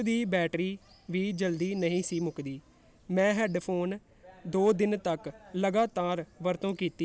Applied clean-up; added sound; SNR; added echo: none; none; none; none.